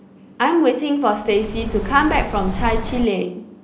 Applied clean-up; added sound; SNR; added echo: none; Bird; 5 dB; none.